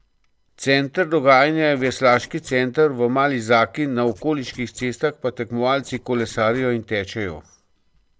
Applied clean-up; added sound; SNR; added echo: neural separator model SepFormer DNS4.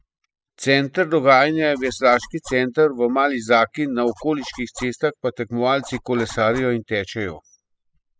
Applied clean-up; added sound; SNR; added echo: classical method spectral subtraction.